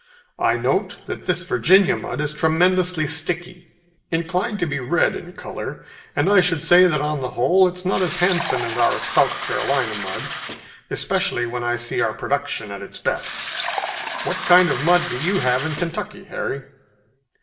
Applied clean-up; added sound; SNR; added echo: none; Fill (with liquid); 7 dB; reverberation time 1.4 s.